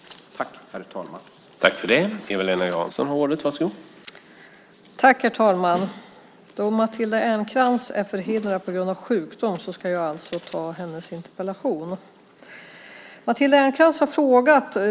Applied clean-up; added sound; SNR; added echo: none; none; none; none.